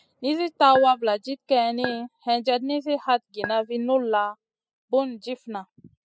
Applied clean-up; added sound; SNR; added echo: classical method spectral subtraction.